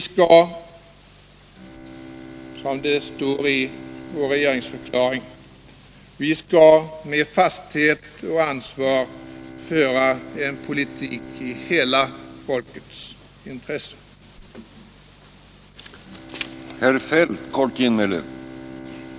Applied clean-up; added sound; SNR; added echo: none; Bowed string instrument; 18 dB; none.